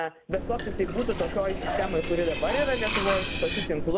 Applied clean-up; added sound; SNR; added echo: none; Screech + Liquid; 1 dB; none.